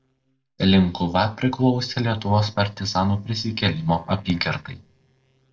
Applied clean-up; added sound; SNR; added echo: neural separator model SepFormer DNS4.